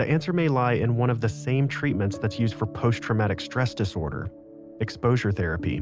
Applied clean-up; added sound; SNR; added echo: none; none; none; none.